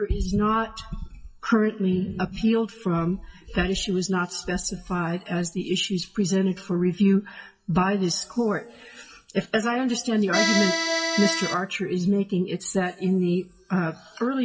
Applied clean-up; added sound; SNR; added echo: classical method WPE with log-MMSE.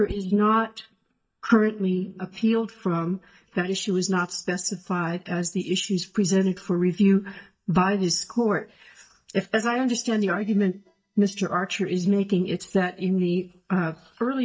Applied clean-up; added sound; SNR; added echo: neural mask model DeepFilterNet 3.